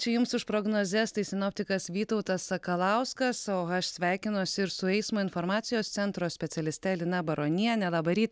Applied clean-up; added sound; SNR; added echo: none; none; none; none.